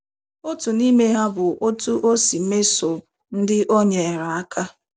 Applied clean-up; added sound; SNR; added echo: none; none; none; none.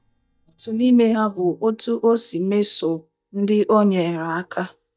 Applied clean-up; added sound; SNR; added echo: neural mask model DeepFilterNet 3.